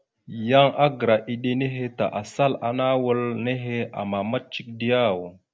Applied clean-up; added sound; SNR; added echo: none; none; none; none.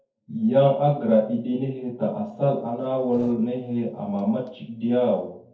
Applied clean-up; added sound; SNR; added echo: neural separator model SepFormer DNS4.